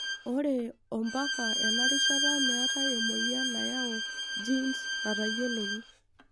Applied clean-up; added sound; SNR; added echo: none; Bowed string instrument; -2 dB; none.